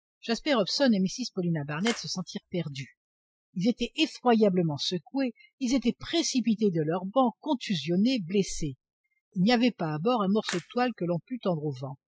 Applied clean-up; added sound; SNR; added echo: classical method spectral subtraction.